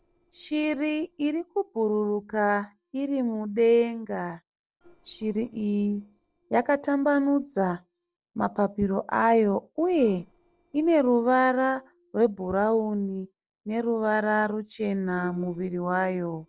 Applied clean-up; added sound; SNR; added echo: neural separator model SepFormer DNS4.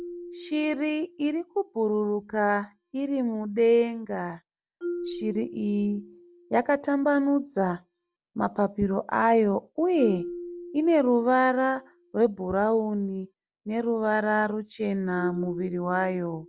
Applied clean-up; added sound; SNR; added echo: none; Marimba, xylophone; 15 dB; none.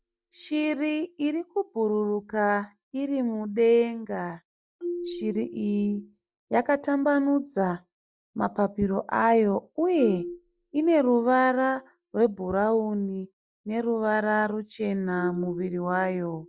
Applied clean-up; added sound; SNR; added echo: neural mask model DeepFilterNet 3.